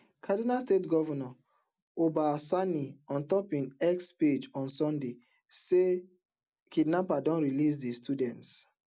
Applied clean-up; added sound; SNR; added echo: none; none; none; none.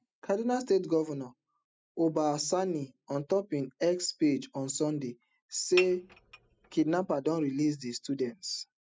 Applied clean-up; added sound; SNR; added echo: classical method spectral subtraction.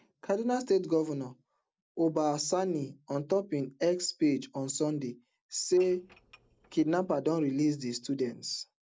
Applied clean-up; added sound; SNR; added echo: neural separator model SepFormer DNS4.